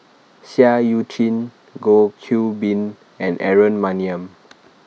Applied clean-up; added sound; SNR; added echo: none; none; none; none.